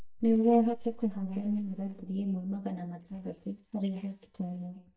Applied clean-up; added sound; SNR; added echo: neural mask model DeepFilterNet 3.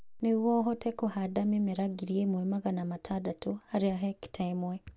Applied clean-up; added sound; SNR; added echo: none; none; none; none.